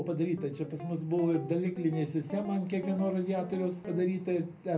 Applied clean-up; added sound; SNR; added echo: none; Guitar; 15 dB; reverberation time 0.3 s.